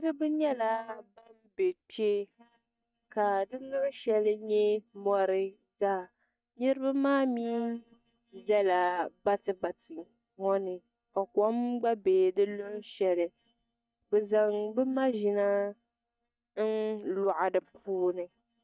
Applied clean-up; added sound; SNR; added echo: neural mask model DeepFilterNet 3.